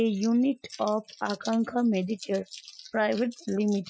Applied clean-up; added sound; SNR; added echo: classical method Wiener filter.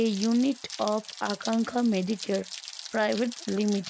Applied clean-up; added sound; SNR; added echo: none; Rain; 14 dB; none.